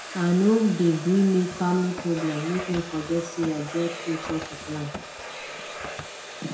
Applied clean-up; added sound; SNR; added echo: none; Domestic sounds, home sounds; 11 dB; reverberation time 0.6 s.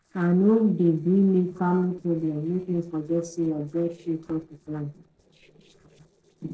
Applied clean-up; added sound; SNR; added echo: neural separator model SepFormer DNS4.